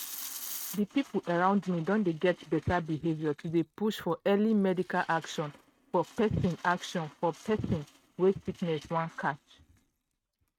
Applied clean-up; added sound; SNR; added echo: neural mask model RNNoise.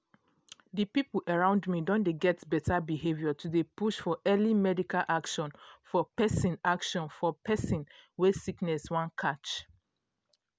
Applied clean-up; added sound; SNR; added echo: none; none; none; none.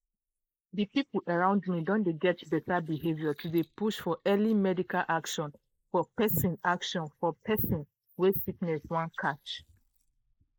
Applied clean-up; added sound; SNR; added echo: neural mask model Resemble Enhance denoiser.